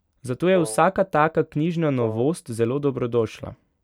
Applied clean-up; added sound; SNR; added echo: none; Wind instrument, woodwind instrument; 13 dB; none.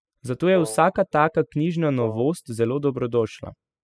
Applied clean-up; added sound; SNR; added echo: classical method spectral subtraction.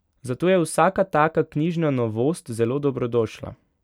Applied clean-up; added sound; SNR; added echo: none; none; none; none.